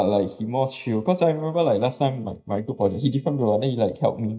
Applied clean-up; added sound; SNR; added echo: neural mask model DeepFilterNet 3.